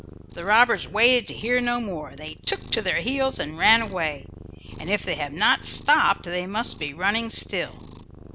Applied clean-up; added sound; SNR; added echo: none; Cat; 17 dB; none.